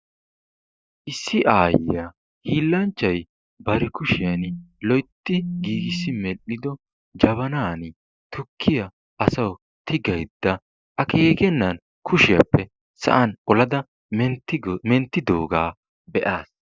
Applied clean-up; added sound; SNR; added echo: neural mask model DeepFilterNet 3.